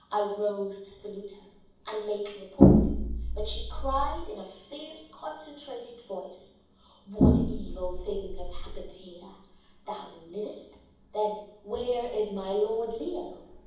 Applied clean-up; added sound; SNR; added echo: none; none; none; reverberation time 1.2 s.